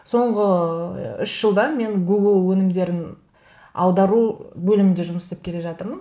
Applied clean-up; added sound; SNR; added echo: none; none; none; none.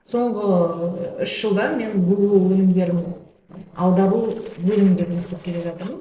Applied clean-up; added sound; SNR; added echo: neural separator model SepFormer DNS4.